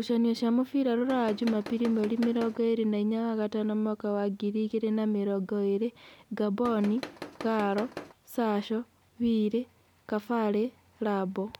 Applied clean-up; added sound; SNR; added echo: none; Tools; 13 dB; none.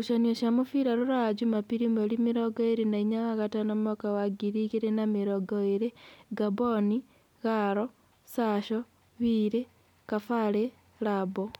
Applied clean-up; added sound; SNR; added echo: none; none; none; none.